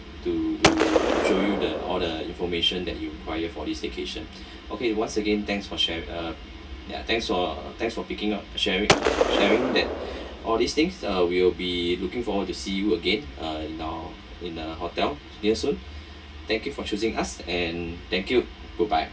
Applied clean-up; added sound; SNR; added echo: none; Gunshot, gunfire; -2 dB; reverberation time 0.1 s.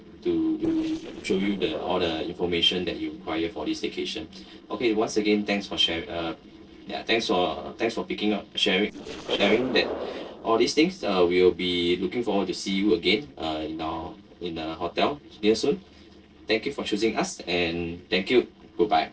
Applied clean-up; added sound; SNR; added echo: neural separator model SepFormer DNS4.